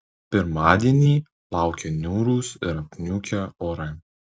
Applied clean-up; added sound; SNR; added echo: none; none; none; none.